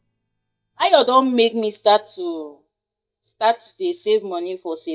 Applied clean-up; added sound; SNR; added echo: neural mask model DeepFilterNet 3.